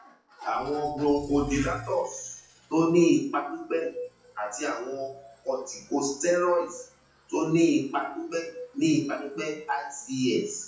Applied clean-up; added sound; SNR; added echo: classical method WPE with log-MMSE.